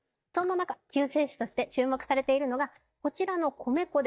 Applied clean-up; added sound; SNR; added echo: neural mask model DeepFilterNet 3.